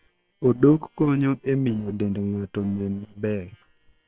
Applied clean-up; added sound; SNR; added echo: neural separator model SepFormer WHAM!.